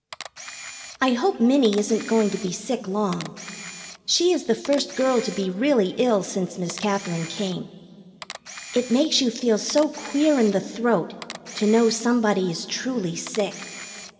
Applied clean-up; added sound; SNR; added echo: none; Camera; 17 dB; reverberation time 2.0 s.